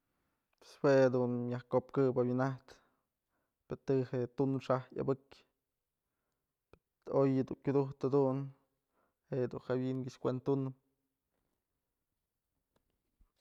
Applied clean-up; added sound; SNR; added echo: none; none; none; none.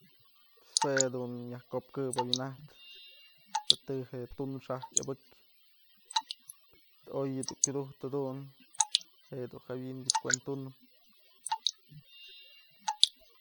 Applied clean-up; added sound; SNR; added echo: none; Drip / Water; -3 dB; none.